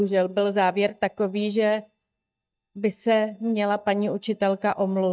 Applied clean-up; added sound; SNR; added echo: neural mask model DeepFilterNet 3.